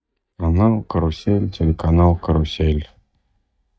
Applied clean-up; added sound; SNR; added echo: neural mask model DeepFilterNet 3.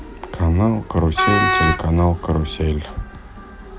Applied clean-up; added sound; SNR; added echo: none; Wind instrument, woodwind instrument; 0 dB; none.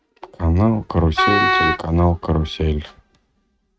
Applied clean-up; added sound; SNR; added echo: neural mask model RNNoise.